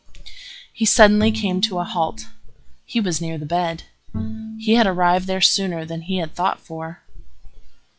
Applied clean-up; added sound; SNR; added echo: classical method log-MMSE.